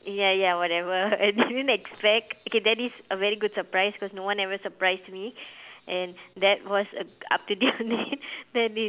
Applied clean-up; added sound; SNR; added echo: none; none; none; none.